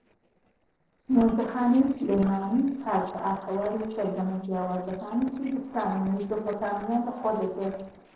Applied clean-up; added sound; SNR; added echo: neural separator model SepFormer DNS4.